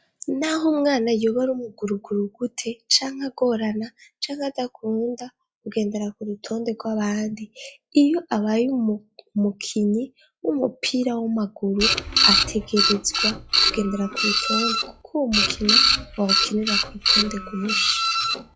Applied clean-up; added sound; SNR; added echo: classical method log-MMSE.